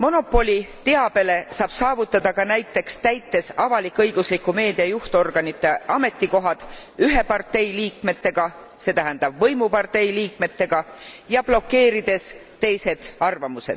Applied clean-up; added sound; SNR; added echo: none; none; none; none.